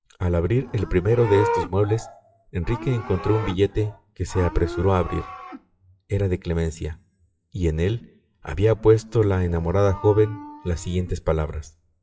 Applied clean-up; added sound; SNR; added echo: classical method WPE with log-MMSE.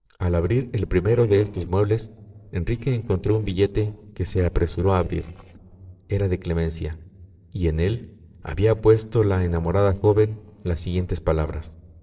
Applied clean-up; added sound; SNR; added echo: neural separator model SepFormer DNS4.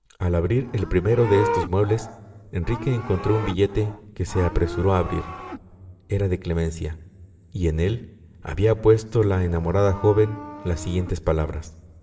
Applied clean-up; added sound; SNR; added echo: none; Livestock, farm animals, working animals; 13 dB; reverberation time 1.7 s.